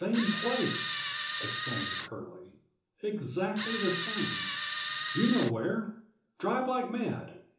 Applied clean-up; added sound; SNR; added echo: none; Camera; -5 dB; reverberation time 0.6 s.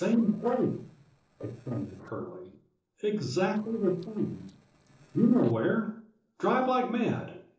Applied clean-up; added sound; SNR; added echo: neural separator model SepFormer DNS4.